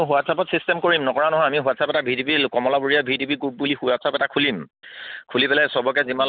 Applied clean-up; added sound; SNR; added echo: none; none; none; none.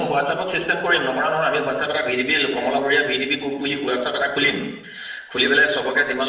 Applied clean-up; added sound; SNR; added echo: none; none; none; reverberation time 0.8 s.